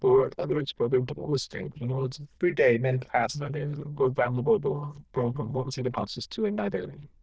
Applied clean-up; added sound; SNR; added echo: neural diffusion model UNIVERSE++.